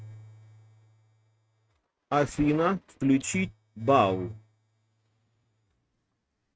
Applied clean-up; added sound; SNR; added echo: neural mask model RNNoise.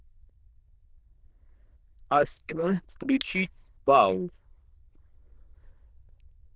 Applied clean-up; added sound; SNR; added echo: neural diffusion model UNIVERSE++.